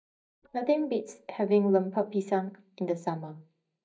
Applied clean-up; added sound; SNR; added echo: neural mask model DeepFilterNet 3.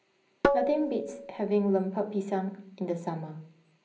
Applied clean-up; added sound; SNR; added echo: none; Tabla; 0 dB; reverberation time 0.5 s.